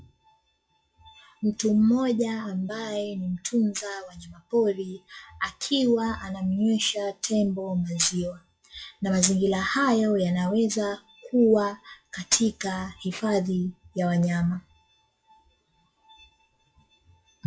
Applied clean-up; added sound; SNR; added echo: classical method WPE with log-MMSE.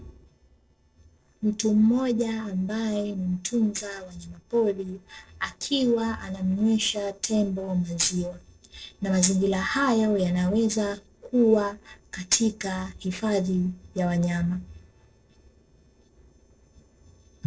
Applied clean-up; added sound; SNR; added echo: neural separator model SepFormer DNS4.